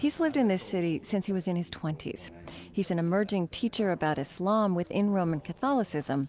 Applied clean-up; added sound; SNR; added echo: none; none; none; none.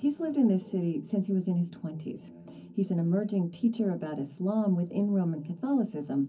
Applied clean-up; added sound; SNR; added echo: none; none; none; reverberation time 0.4 s.